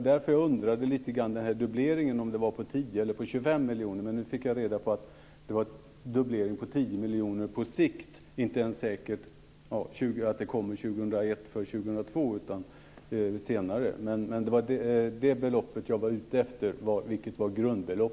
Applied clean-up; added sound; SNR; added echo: none; none; none; none.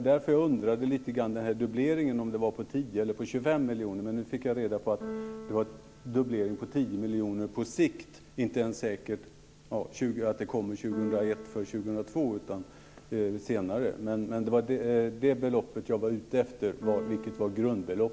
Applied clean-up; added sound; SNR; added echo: none; Keyboard (musical); 18 dB; none.